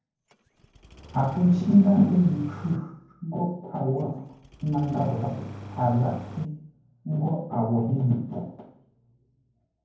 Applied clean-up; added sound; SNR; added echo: none; Engine starting; 15 dB; reverberation time 0.9 s.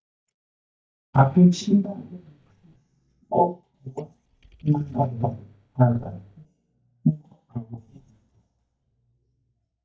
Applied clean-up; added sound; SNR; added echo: neural mask model DeepFilterNet 3.